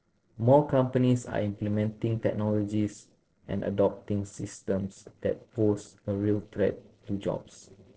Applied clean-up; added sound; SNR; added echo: neural separator model SepFormer DNS4.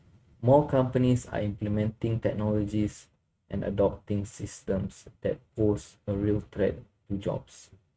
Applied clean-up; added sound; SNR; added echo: neural mask model RNNoise.